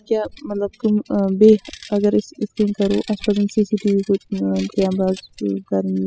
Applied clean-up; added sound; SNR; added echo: classical method spectral subtraction.